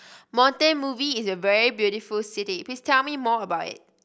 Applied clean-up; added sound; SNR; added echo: none; none; none; none.